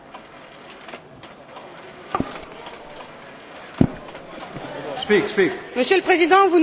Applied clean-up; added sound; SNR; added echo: none; Mechanisms; 19 dB; none.